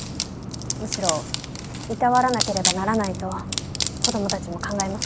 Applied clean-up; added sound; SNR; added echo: none; Wood; 4 dB; none.